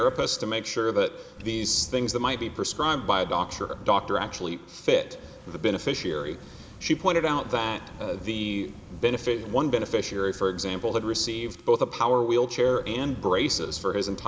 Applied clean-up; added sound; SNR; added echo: none; Fire; 19 dB; none.